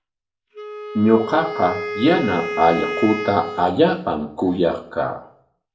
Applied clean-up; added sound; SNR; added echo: none; Wind instrument, woodwind instrument; 9 dB; reverberation time 0.4 s.